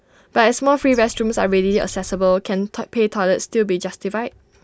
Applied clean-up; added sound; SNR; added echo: none; Bird; 18 dB; none.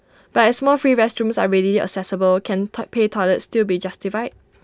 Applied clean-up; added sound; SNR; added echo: none; none; none; none.